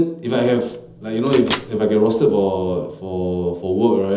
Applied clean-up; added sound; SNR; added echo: none; Microwave oven; 14 dB; reverberation time 1.2 s.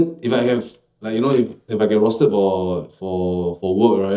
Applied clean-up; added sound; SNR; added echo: neural mask model DeepFilterNet 3.